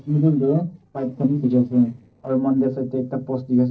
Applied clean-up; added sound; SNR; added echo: neural separator model SepFormer DNS4.